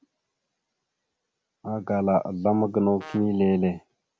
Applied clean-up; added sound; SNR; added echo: none; Brass instrument; 18 dB; none.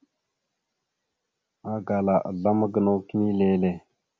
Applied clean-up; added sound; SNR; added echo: none; none; none; none.